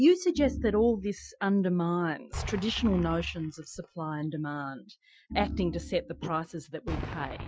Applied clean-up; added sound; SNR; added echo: classical method Wiener filter.